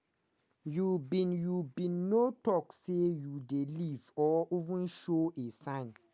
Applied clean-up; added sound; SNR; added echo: none; none; none; none.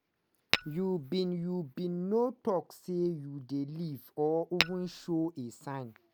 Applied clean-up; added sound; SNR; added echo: none; Tap / Glass; 1 dB; none.